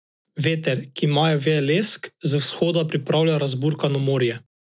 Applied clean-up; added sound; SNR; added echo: none; none; none; none.